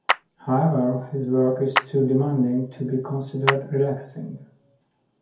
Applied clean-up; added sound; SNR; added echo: none; Clapping; 7 dB; reverberation time 0.5 s.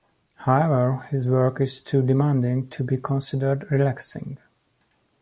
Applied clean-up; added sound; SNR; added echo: none; none; none; none.